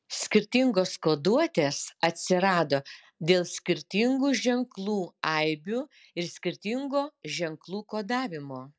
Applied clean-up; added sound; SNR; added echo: none; none; none; none.